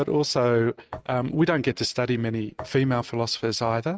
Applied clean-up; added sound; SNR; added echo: neural mask model RNNoise.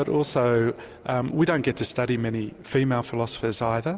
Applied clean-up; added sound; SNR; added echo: none; none; none; none.